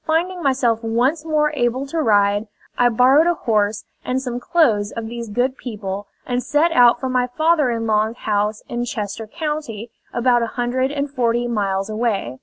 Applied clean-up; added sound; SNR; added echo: none; none; none; none.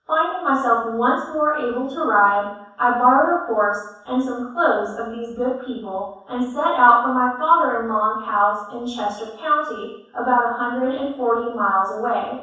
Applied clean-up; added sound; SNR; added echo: none; none; none; reverberation time 0.7 s.